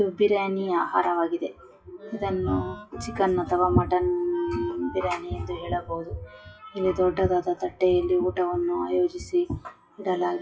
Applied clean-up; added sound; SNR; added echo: classical method WPE with log-MMSE.